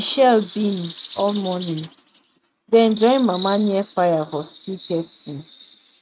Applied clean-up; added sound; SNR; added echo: neural mask model RNNoise.